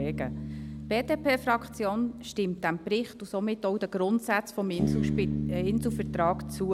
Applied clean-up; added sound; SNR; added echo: none; Bass guitar; 5 dB; none.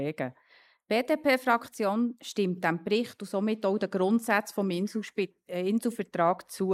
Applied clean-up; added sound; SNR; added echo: neural mask model Resemble Enhance denoiser.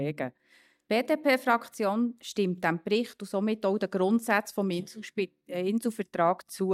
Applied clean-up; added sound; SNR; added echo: neural mask model DeepFilterNet 3.